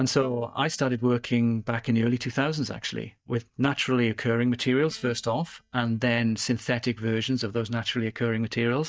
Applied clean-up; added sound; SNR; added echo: neural mask model DeepFilterNet 3.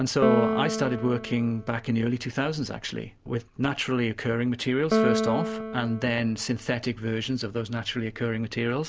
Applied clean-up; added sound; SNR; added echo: none; Piano; 4 dB; none.